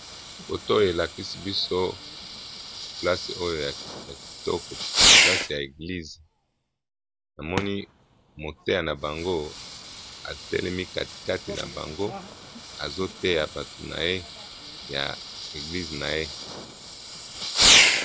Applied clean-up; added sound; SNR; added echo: none; Fireworks; -3 dB; none.